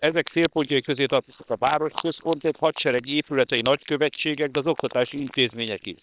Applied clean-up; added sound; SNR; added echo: neural separator model SepFormer WHAM!.